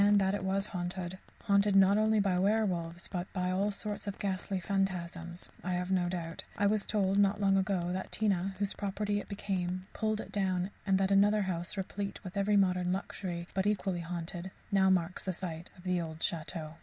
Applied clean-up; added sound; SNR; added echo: none; none; none; none.